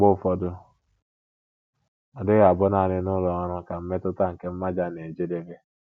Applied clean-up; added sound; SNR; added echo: none; none; none; none.